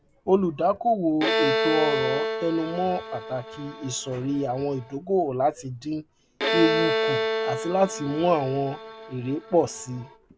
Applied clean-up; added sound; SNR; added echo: none; Bowed string instrument; 3 dB; none.